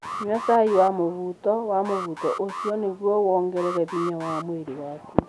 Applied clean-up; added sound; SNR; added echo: none; Alarm; 12 dB; none.